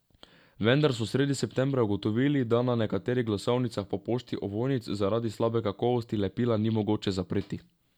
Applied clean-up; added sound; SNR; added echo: none; none; none; none.